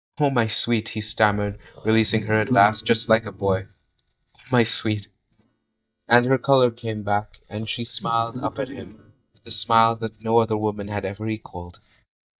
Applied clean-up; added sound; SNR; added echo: neural mask model DeepFilterNet 3.